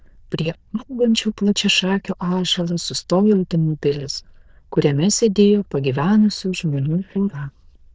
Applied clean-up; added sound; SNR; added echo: neural diffusion model UNIVERSE++.